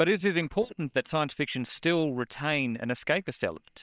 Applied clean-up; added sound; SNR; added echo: neural separator model SepFormer WHAM!.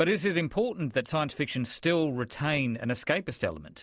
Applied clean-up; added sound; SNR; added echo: none; none; none; none.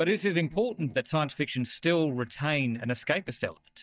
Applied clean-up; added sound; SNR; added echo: neural mask model DeepFilterNet 3.